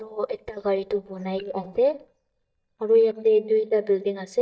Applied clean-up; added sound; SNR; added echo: neural mask model DeepFilterNet 3.